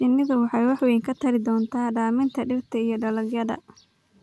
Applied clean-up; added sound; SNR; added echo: none; none; none; none.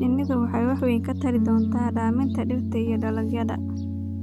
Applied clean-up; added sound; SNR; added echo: none; Piano; 1 dB; none.